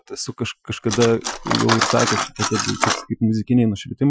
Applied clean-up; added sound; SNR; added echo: classical method Wiener filter.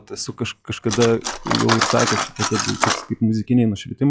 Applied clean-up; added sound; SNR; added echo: classical method log-MMSE.